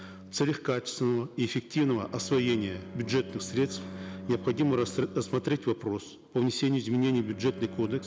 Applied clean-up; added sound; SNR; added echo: none; Bowed string instrument; 15 dB; none.